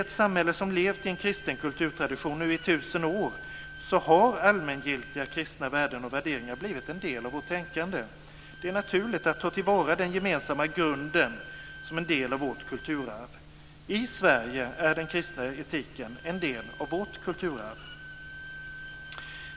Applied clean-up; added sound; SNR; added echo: none; Bowed string instrument; 16 dB; none.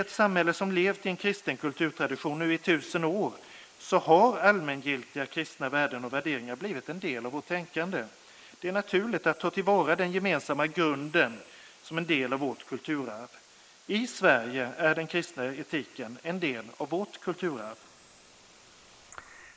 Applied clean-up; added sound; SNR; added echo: neural mask model Resemble Enhance denoiser.